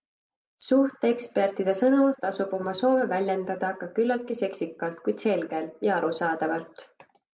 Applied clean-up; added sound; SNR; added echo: none; none; none; none.